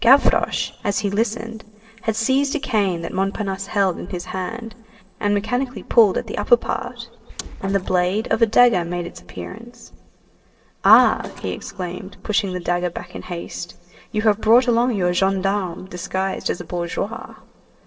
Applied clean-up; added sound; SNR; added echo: neural separator model SepFormer DNS4.